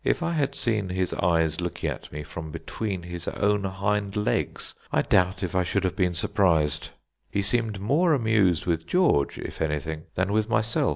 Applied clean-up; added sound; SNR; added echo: none; none; none; none.